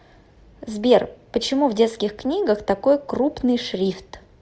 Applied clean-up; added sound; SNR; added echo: none; none; none; none.